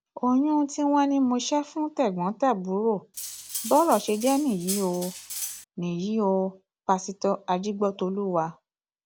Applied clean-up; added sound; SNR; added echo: none; Cutlery, silverware; 10 dB; none.